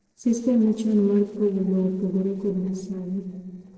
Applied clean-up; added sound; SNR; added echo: neural separator model SepFormer DNS4.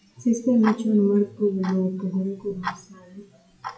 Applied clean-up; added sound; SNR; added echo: classical method WPE with log-MMSE.